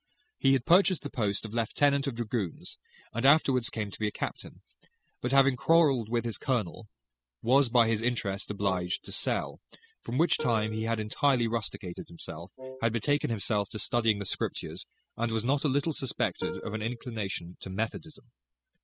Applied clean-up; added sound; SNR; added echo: classical method spectral subtraction.